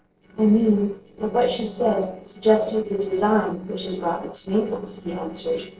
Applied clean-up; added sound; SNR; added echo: neural separator model SepFormer DNS4.